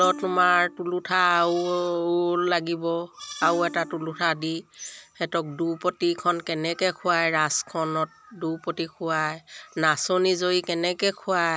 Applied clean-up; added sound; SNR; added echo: none; Acoustic guitar; 15 dB; none.